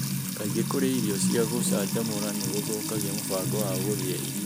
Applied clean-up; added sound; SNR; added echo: none; Trickle, dribble / Water tap, faucet / Music; -1 dB; none.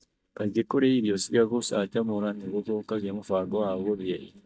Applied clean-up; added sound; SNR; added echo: neural mask model DeepFilterNet 3.